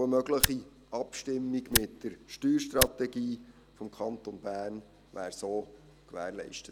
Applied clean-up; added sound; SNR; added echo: none; Tick; -2 dB; none.